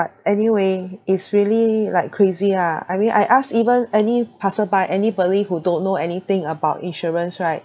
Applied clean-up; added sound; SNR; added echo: none; none; none; none.